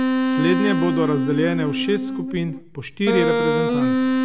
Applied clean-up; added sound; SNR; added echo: none; Wind instrument, woodwind instrument; -2 dB; none.